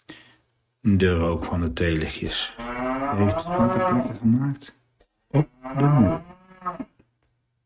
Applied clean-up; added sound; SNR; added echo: neural mask model RNNoise.